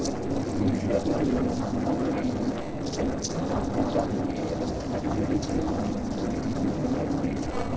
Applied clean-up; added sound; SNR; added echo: neural separator model SepFormer DNS4.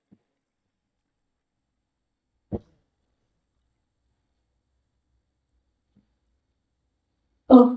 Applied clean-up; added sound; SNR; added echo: neural mask model DeepFilterNet 3.